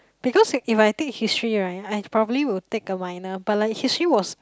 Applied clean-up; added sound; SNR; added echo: none; none; none; none.